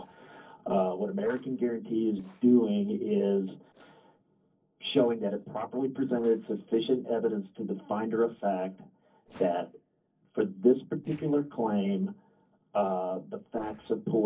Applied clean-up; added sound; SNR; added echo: neural separator model SepFormer DNS4.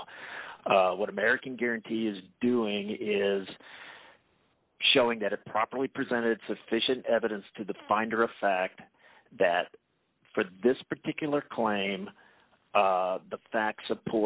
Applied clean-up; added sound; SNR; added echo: none; none; none; none.